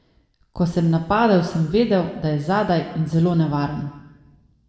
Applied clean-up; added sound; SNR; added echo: none; none; none; reverberation time 0.9 s.